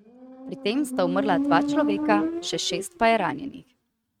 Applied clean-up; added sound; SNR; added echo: neural mask model RNNoise.